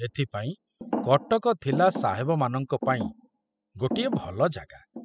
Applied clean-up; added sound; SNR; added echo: classical method spectral subtraction.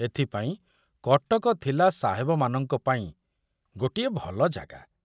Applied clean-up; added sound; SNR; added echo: none; none; none; none.